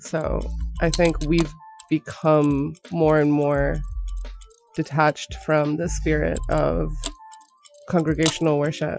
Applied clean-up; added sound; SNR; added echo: classical method Wiener filter.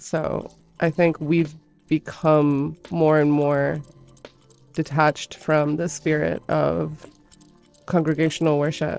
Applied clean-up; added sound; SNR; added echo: neural separator model SepFormer DNS4.